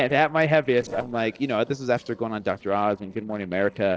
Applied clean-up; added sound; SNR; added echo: neural separator model SepFormer DNS4.